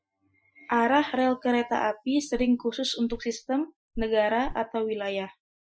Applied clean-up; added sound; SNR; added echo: classical method Wiener filter.